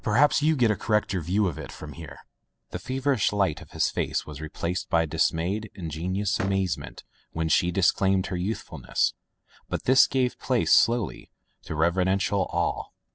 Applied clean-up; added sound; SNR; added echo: none; Slam; 13 dB; none.